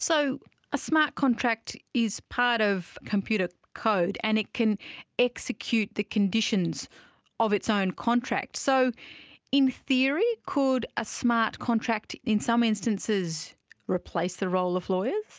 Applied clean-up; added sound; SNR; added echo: none; none; none; none.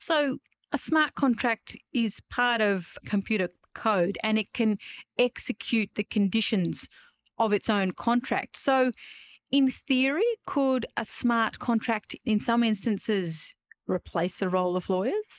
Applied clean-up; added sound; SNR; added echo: neural mask model Resemble Enhance denoiser.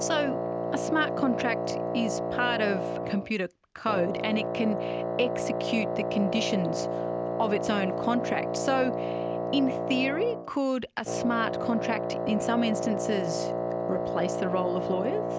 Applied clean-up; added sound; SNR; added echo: none; Wind instrument, woodwind instrument; 1 dB; none.